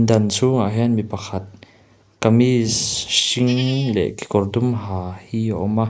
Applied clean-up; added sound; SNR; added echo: neural mask model Resemble Enhance denoiser.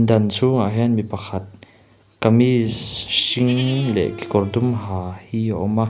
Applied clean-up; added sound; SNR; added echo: none; Livestock, farm animals, working animals; 16 dB; none.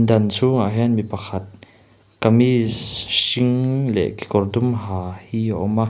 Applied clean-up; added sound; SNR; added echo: none; none; none; none.